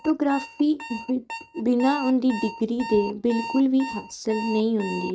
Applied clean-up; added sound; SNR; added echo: neural mask model RNNoise.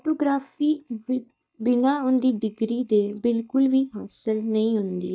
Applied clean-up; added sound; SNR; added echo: neural mask model DeepFilterNet 3.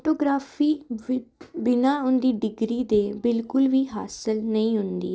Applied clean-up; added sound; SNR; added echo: none; none; none; none.